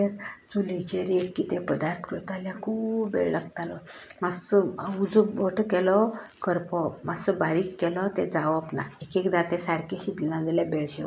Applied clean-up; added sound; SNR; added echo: none; none; none; none.